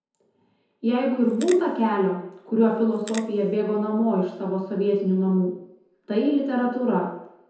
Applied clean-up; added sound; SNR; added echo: none; Crackle; 18 dB; reverberation time 0.9 s.